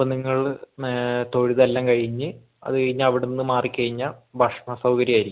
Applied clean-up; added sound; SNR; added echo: none; none; none; none.